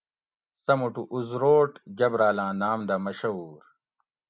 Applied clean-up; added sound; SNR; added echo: none; none; none; none.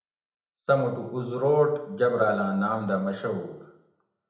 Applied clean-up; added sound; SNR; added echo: none; none; none; reverberation time 0.8 s.